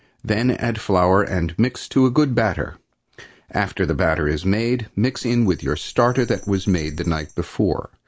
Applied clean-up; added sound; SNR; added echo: none; Bell; 19 dB; none.